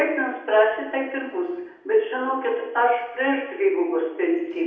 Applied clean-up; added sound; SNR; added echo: none; none; none; reverberation time 0.8 s.